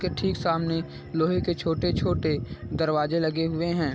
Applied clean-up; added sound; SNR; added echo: none; Bowed string instrument; 18 dB; none.